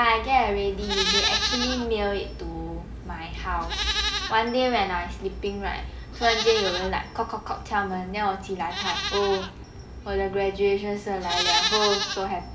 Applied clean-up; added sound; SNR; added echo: none; Livestock, farm animals, working animals; 5 dB; reverberation time 2.3 s.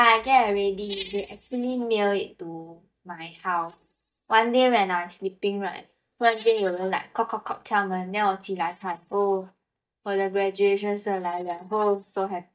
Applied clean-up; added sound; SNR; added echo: neural mask model DeepFilterNet 3.